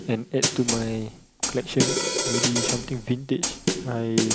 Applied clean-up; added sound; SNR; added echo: none; Snare drum; 0 dB; none.